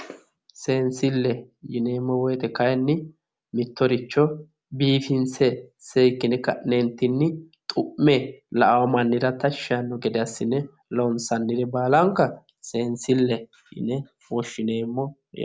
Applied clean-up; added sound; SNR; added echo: none; none; none; none.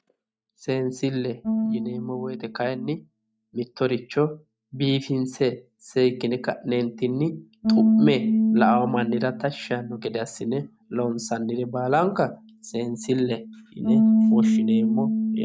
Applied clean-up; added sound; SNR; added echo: neural mask model DeepFilterNet 3.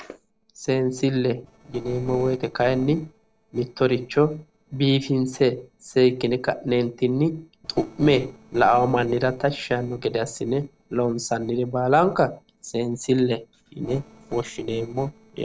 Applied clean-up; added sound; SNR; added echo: neural separator model SepFormer DNS4.